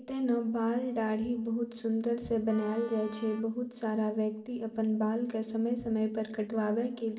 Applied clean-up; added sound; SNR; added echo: none; Wind instrument, woodwind instrument; 18 dB; reverberation time 0.7 s.